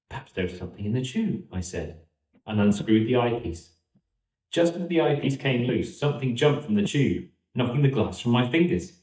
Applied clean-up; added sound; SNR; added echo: neural mask model DeepFilterNet 3.